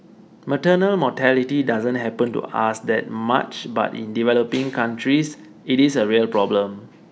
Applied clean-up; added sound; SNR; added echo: none; none; none; none.